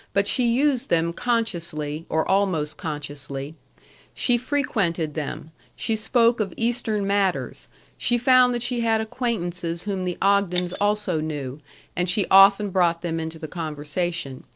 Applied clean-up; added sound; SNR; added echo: neural separator model SepFormer DNS4.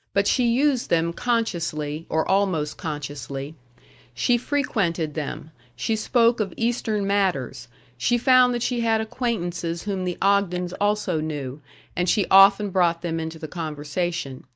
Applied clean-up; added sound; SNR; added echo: neural mask model DeepFilterNet 3.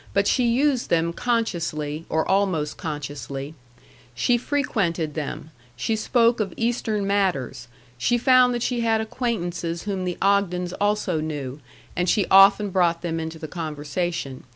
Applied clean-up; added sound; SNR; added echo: none; none; none; none.